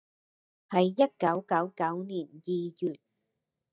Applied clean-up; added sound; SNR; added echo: neural mask model DeepFilterNet 3.